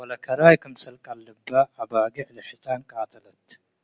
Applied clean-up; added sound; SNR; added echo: none; none; none; none.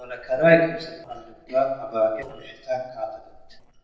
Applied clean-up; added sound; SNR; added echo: neural separator model SepFormer DNS4.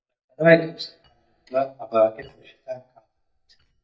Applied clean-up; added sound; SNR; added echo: neural mask model DeepFilterNet 3.